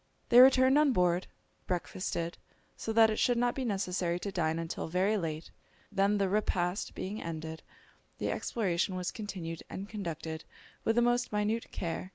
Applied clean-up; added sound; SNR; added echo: none; none; none; none.